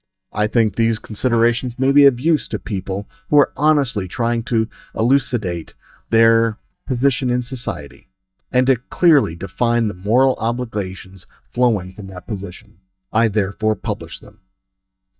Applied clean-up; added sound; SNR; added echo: neural mask model DeepFilterNet 3.